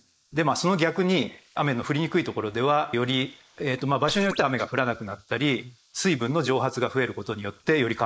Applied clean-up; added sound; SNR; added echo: neural mask model Resemble Enhance denoiser.